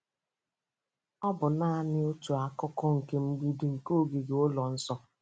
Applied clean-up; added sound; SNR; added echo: none; none; none; none.